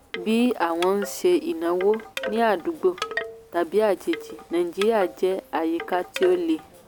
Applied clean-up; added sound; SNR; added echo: none; Wind chime / Wood; 13 dB; none.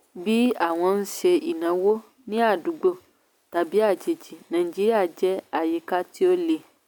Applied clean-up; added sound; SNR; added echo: none; none; none; none.